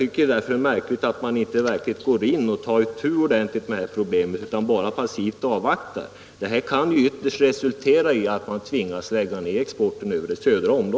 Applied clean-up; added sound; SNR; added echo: none; none; none; none.